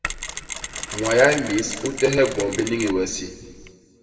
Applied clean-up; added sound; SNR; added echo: none; Mechanisms; 10 dB; reverberation time 1.5 s.